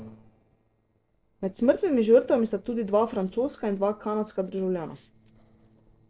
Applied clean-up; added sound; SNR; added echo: neural separator model SepFormer DNS4.